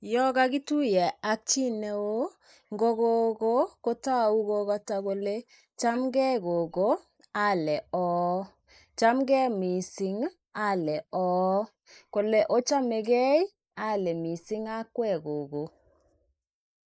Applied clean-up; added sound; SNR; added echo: neural mask model Resemble Enhance denoiser.